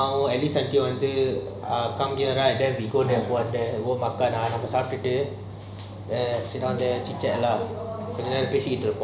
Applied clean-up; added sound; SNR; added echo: none; none; none; none.